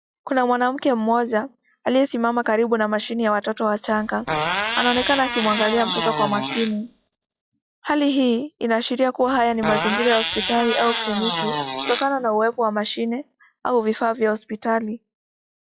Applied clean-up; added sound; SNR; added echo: classical method log-MMSE.